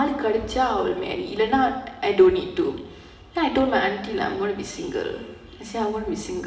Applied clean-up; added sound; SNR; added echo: none; none; none; reverberation time 1.1 s.